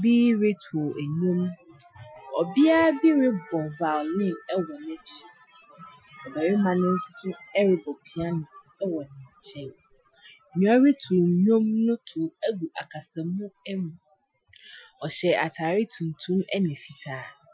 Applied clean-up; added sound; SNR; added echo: classical method Wiener filter.